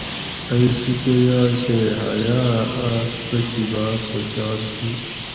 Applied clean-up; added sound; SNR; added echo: none; Traffic noise, roadway noise; 9 dB; reverberation time 2.0 s.